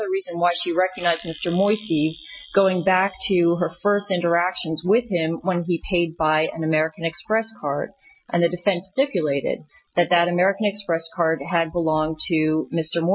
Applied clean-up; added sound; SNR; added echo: classical method Wiener filter.